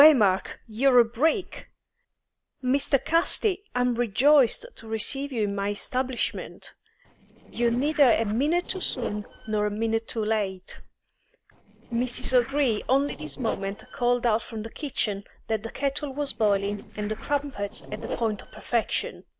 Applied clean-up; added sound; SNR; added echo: neural separator model SepFormer DNS4.